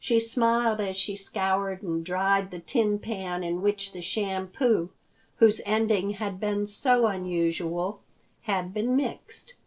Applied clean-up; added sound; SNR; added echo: neural separator model SepFormer DNS4.